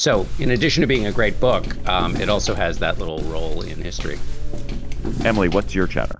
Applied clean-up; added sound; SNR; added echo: none; Walk, footsteps; 0 dB; none.